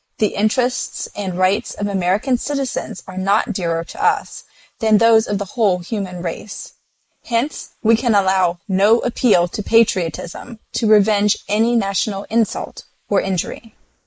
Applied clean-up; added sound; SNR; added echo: neural mask model Resemble Enhance denoiser.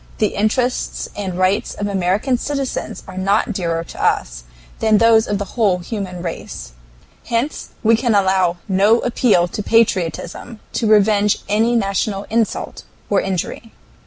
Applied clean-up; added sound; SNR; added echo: none; none; none; none.